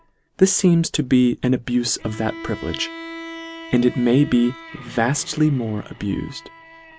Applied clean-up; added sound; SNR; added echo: none; Bowed string instrument; 17 dB; none.